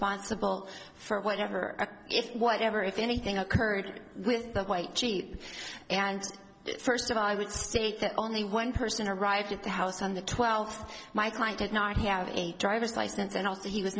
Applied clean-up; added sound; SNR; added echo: none; none; none; none.